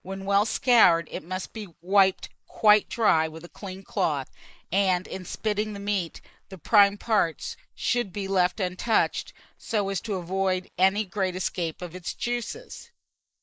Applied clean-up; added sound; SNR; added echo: neural mask model Resemble Enhance denoiser.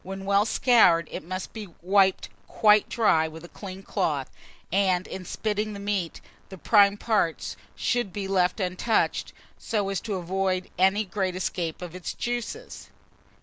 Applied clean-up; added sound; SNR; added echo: none; none; none; none.